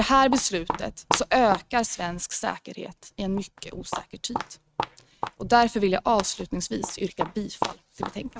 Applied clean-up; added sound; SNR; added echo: neural mask model RNNoise.